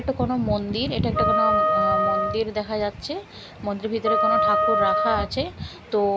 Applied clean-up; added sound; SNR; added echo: none; Wind instrument, woodwind instrument; -2 dB; none.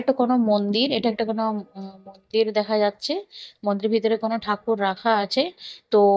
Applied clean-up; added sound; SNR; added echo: neural mask model DeepFilterNet 3.